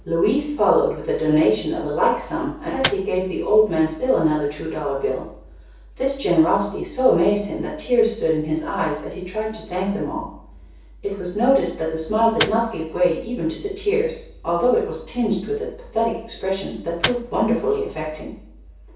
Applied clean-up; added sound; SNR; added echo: none; Microwave oven; 9 dB; reverberation time 0.6 s.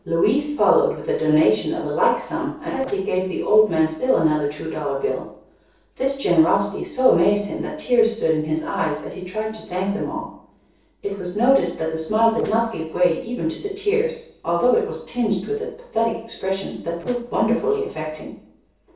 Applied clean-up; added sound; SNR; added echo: neural separator model SepFormer DNS4.